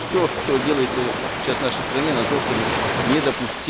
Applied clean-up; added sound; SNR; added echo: none; Ocean; 0 dB; none.